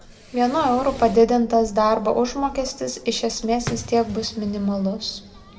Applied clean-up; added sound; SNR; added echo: none; Fireworks; 16 dB; reverberation time 1.6 s.